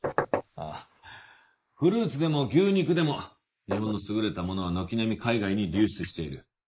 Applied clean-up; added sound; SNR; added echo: neural mask model Resemble Enhance denoiser.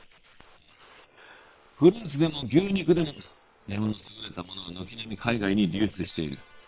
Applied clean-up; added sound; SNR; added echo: neural separator model SepFormer WHAM!.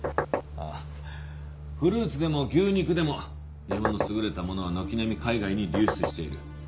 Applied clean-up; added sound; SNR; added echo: none; Knock; 0 dB; none.